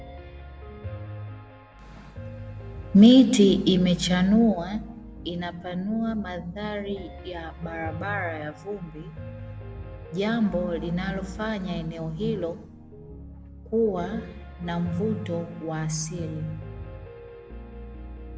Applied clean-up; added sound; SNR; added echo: none; Piano; 14 dB; none.